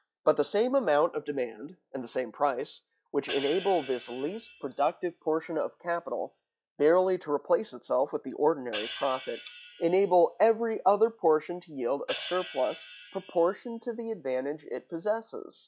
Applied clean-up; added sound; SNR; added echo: classical method log-MMSE.